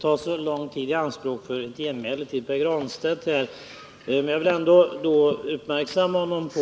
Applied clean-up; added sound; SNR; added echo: none; none; none; none.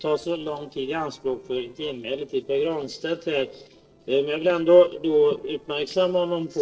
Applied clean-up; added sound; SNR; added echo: neural separator model SepFormer DNS4.